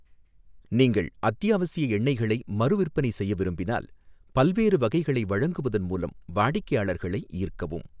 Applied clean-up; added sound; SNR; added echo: none; none; none; none.